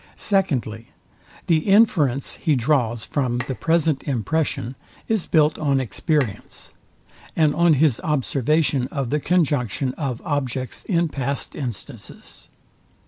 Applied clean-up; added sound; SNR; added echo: none; Bowed string instrument; 19 dB; none.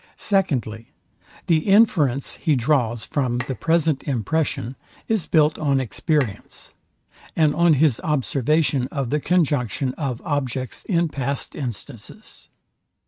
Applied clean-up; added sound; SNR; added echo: neural mask model RNNoise.